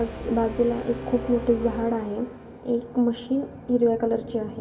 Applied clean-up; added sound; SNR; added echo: none; Brass instrument; 13 dB; reverberation time 0.7 s.